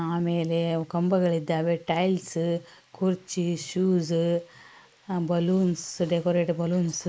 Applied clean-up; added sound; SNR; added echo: neural mask model Resemble Enhance denoiser.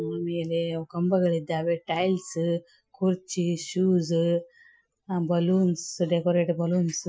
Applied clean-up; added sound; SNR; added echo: classical method Wiener filter.